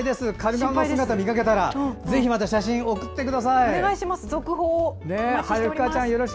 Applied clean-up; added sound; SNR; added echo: none; none; none; none.